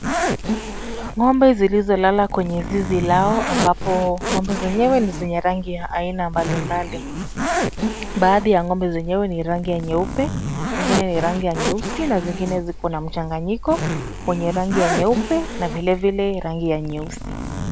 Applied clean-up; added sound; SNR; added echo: none; Zipper (clothing); 5 dB; none.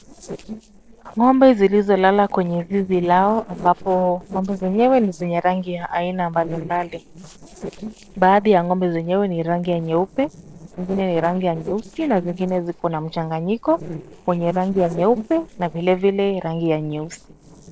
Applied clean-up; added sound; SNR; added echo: neural separator model SepFormer DNS4.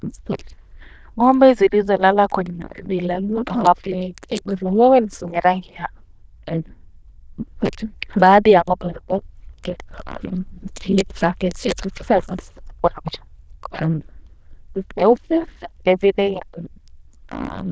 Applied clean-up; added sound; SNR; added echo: neural diffusion model UNIVERSE++.